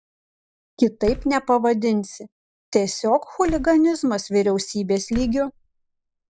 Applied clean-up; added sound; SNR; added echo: none; Slam; 15 dB; none.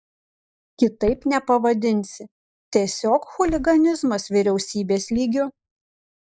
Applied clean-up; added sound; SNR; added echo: neural mask model DeepFilterNet 3.